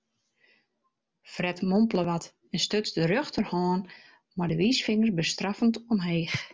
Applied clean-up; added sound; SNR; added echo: none; none; none; none.